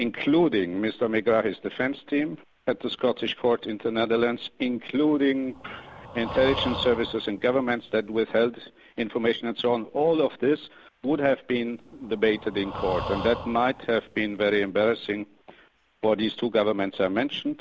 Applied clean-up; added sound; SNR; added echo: none; Breathing; 12 dB; none.